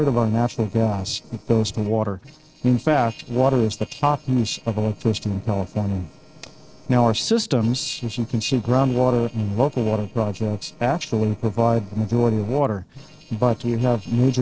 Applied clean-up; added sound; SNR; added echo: neural separator model SepFormer DNS4.